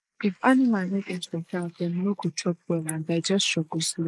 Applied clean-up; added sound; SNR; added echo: neural mask model Resemble Enhance denoiser.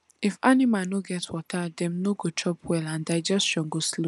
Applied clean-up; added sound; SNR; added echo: none; none; none; none.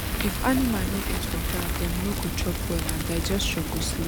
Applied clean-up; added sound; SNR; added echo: none; Fire; -2 dB; none.